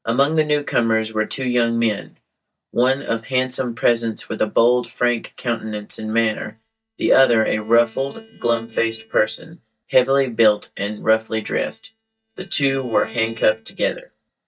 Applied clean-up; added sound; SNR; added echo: neural mask model DeepFilterNet 3.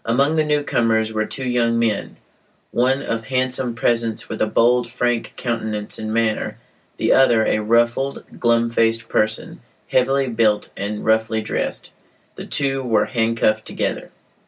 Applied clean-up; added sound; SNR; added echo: none; none; none; none.